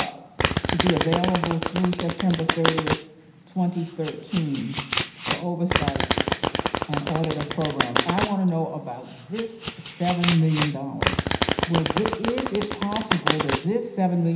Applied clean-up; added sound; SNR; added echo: none; Domestic sounds, home sounds; 1 dB; reverberation time 0.9 s.